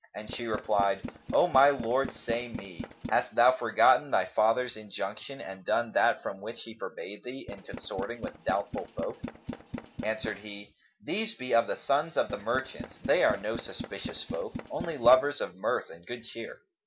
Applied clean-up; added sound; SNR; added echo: none; Tools; 11 dB; none.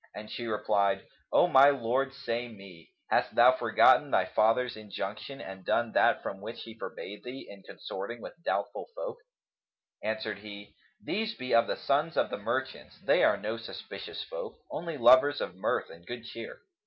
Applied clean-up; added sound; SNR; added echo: none; none; none; none.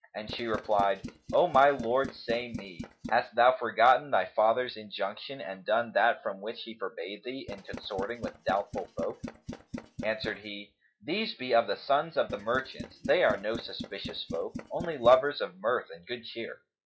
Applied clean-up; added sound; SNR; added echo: classical method log-MMSE.